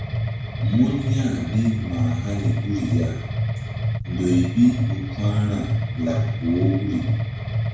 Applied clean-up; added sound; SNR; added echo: none; Mechanisms; 0 dB; reverberation time 0.6 s.